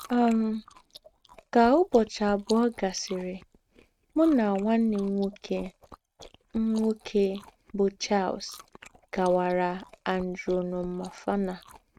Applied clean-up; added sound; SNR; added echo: neural mask model RNNoise.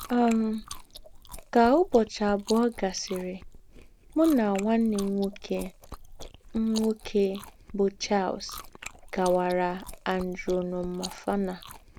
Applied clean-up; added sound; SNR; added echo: none; Chewing, mastication; 16 dB; none.